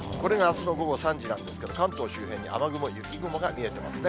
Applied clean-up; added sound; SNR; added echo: none; Cutlery, silverware + Zipper (clothing); 13 dB; none.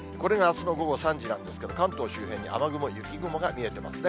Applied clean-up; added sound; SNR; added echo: none; none; none; none.